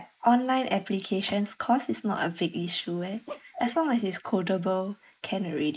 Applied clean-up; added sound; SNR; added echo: neural mask model Resemble Enhance denoiser.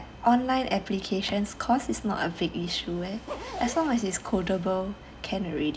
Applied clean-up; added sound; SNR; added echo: none; Zipper (clothing); 14 dB; none.